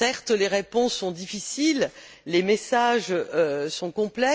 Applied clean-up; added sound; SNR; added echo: none; none; none; none.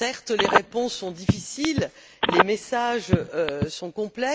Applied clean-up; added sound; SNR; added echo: none; Telephone; -2 dB; none.